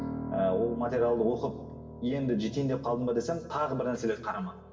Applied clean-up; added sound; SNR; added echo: none; Piano; 11 dB; reverberation time 1.0 s.